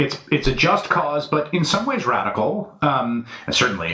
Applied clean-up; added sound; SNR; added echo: none; Bird; 15 dB; reverberation time 0.4 s.